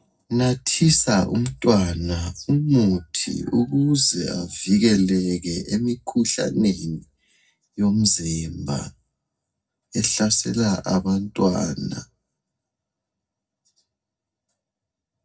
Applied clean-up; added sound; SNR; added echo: none; none; none; reverberation time 0.4 s.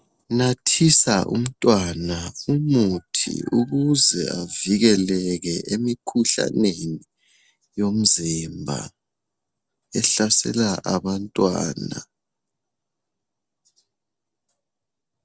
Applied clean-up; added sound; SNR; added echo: none; none; none; none.